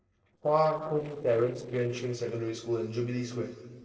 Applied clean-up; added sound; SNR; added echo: neural separator model SepFormer DNS4.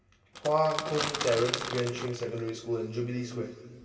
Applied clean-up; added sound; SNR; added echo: none; Crackle / Crushing; 5 dB; reverberation time 2.4 s.